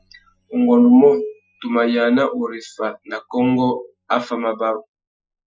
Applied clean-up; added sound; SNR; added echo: classical method Wiener filter.